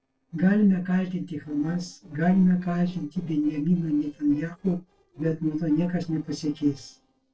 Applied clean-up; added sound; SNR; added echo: neural separator model SepFormer DNS4.